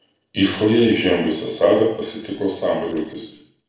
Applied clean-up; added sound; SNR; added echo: neural separator model SepFormer DNS4.